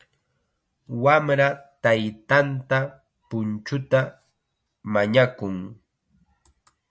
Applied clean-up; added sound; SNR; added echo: none; none; none; none.